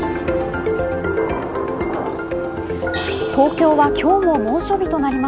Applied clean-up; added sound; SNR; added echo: none; Thunder / Rain; 12 dB; none.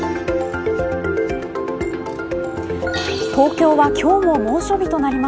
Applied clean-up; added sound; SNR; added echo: none; none; none; none.